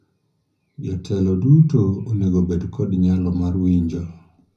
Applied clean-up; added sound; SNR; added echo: none; none; none; reverberation time 0.4 s.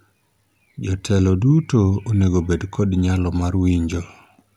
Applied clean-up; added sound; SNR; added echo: none; none; none; none.